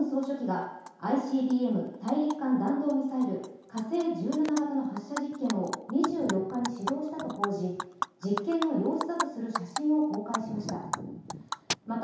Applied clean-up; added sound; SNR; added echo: none; Animal; 9 dB; reverberation time 0.8 s.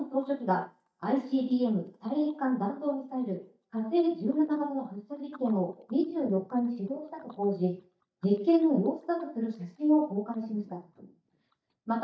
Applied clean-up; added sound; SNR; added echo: neural mask model DeepFilterNet 3.